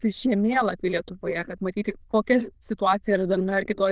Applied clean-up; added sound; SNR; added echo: neural diffusion model UNIVERSE++.